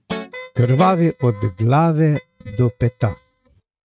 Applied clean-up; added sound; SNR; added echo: neural mask model RNNoise.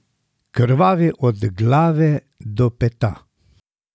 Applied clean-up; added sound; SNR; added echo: none; none; none; none.